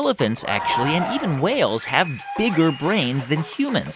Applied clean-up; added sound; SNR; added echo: none; none; none; none.